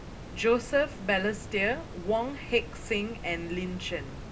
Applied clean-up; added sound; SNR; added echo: none; Water; 11 dB; reverberation time 0.2 s.